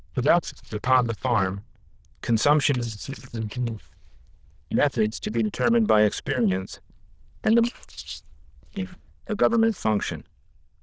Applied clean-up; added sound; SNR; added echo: neural diffusion model UNIVERSE++.